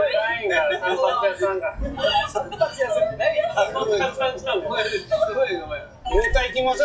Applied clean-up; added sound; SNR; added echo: classical method WPE with log-MMSE.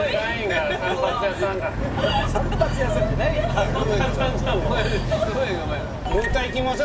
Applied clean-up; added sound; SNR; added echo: none; Boat, Water vehicle; 2 dB; reverberation time 2.8 s.